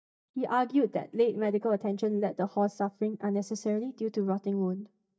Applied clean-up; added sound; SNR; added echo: neural mask model DeepFilterNet 3.